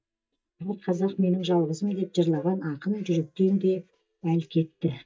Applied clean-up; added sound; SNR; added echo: neural mask model DeepFilterNet 3.